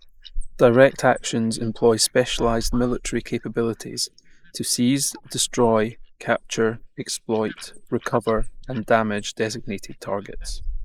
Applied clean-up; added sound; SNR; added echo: neural mask model Resemble Enhance denoiser.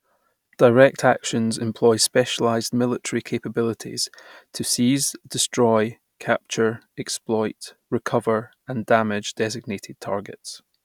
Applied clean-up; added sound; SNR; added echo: none; none; none; none.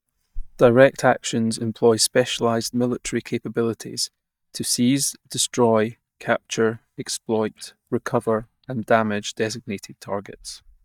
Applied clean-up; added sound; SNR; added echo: neural mask model DeepFilterNet 3.